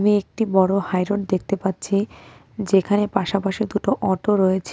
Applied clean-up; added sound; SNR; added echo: none; none; none; none.